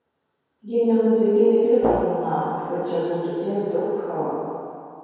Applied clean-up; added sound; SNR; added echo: none; Brass instrument; 7 dB; reverberation time 2.2 s.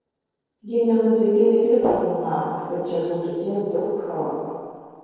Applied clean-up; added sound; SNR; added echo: neural separator model SepFormer DNS4.